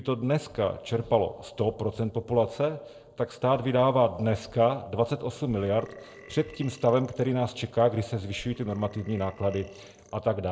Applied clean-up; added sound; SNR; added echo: neural separator model SepFormer DNS4.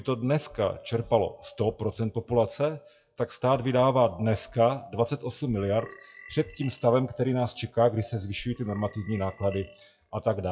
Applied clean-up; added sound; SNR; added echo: classical method WPE with log-MMSE.